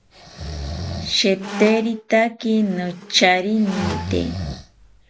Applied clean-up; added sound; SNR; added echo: none; Squeak + Breathing; 9 dB; none.